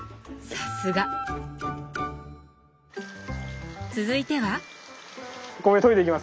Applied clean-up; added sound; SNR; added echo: none; none; none; none.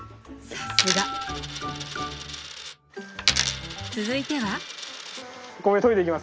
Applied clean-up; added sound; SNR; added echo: none; Coin (dropping); 2 dB; none.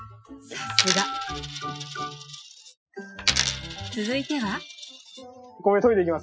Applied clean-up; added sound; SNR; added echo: classical method Wiener filter.